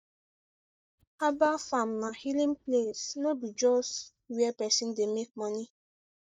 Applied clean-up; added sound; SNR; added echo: neural mask model DeepFilterNet 3.